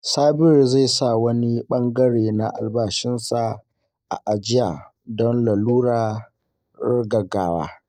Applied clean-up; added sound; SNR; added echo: neural mask model DeepFilterNet 3.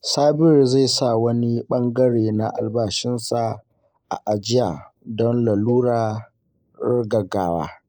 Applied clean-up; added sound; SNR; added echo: neural mask model Resemble Enhance denoiser.